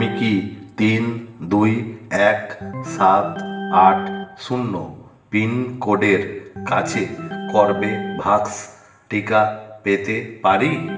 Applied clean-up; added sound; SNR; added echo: none; Organ; 11 dB; reverberation time 0.8 s.